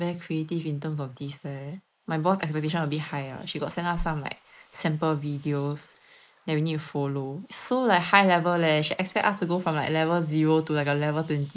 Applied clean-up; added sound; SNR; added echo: neural mask model Resemble Enhance denoiser.